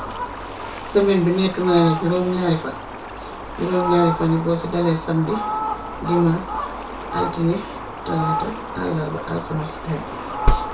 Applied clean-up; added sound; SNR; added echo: none; Fowl; 7 dB; reverberation time 0.2 s.